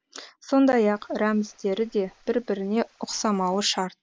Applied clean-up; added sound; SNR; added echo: neural mask model Resemble Enhance denoiser.